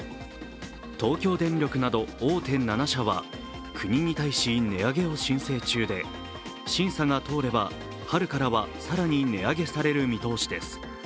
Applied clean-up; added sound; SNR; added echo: none; none; none; none.